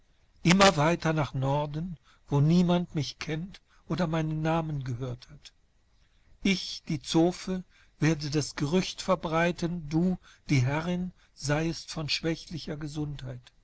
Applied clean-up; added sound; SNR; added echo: none; none; none; none.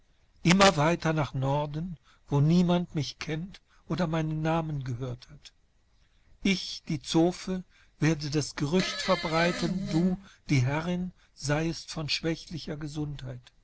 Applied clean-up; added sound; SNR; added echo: none; Fart; 6 dB; none.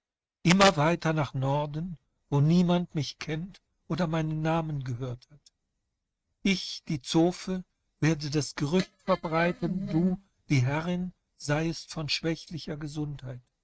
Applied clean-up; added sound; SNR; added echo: neural mask model RNNoise.